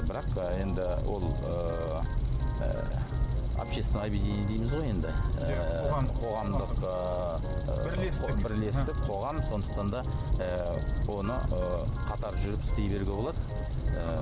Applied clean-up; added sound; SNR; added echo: none; Organ + Engine; 15 dB; none.